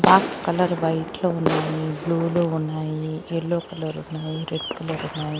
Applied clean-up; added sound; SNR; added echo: none; Fireworks; 6 dB; none.